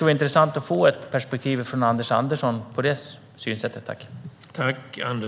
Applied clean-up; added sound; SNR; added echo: none; none; none; none.